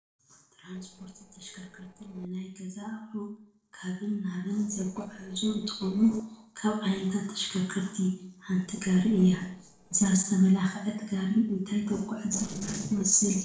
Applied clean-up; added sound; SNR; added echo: neural separator model SepFormer DNS4.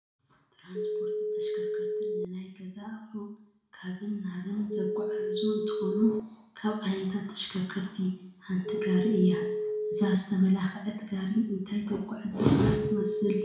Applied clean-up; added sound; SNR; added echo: none; Telephone; 5 dB; reverberation time 0.6 s.